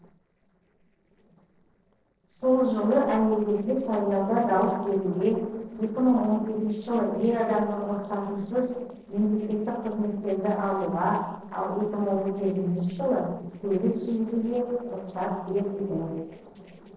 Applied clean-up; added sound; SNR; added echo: neural separator model SepFormer DNS4.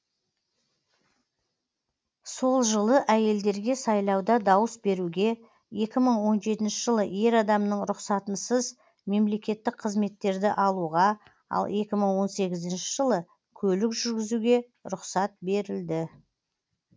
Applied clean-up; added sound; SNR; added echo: none; none; none; none.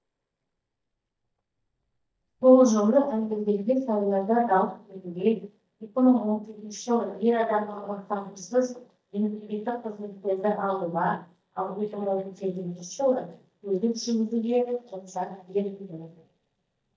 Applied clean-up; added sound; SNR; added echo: neural mask model DeepFilterNet 3.